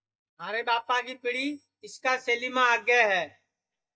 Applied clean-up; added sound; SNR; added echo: neural mask model DeepFilterNet 3.